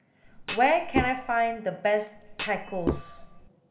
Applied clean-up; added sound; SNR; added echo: none; Thump, thud; 5 dB; reverberation time 3.0 s.